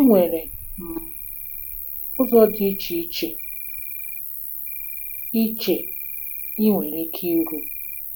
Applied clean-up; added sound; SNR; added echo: none; Cricket; 7 dB; none.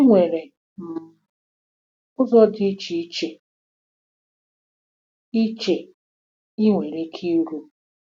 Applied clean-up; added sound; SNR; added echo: none; none; none; none.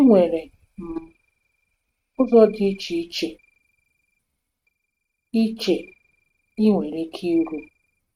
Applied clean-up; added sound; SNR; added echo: neural mask model RNNoise.